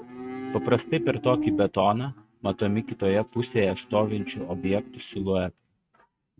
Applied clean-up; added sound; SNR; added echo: neural mask model RNNoise.